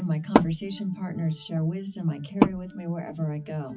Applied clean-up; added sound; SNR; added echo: classical method WPE with log-MMSE.